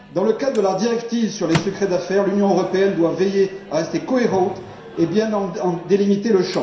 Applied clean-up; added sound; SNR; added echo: none; Microwave oven; 16 dB; reverberation time 0.7 s.